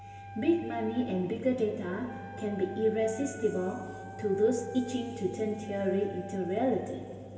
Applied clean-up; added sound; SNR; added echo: none; Wind instrument, woodwind instrument; 16 dB; reverberation time 2.6 s.